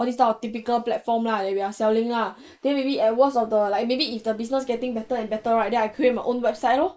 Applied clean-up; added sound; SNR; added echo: neural mask model Resemble Enhance denoiser.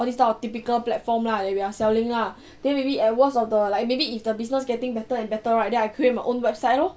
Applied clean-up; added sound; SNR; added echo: none; none; none; none.